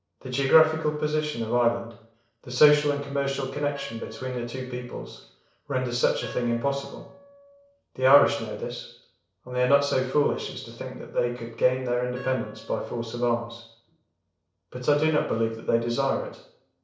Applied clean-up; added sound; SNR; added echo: neural separator model SepFormer DNS4.